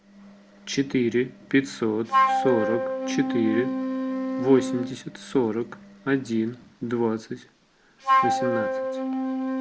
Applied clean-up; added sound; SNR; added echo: none; Wind instrument, woodwind instrument; 1 dB; none.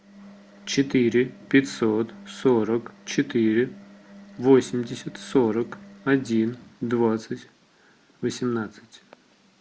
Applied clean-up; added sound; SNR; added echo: none; none; none; none.